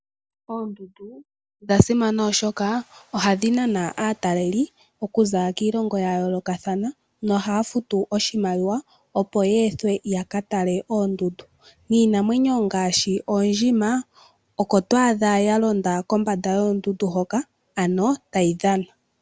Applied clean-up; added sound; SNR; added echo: none; none; none; none.